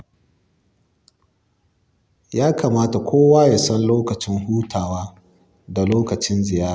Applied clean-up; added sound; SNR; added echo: none; none; none; none.